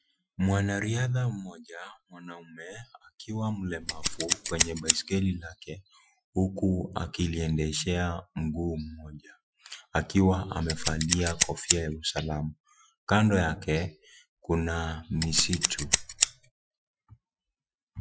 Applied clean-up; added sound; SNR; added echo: classical method Wiener filter.